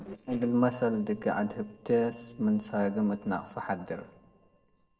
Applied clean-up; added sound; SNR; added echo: neural separator model SepFormer DNS4.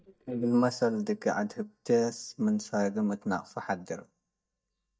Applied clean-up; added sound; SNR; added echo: neural mask model DeepFilterNet 3.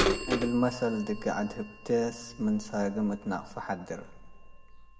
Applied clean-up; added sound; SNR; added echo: none; Bird vocalization, bird call, bird song / Telephone; 5 dB; reverberation time 1.1 s.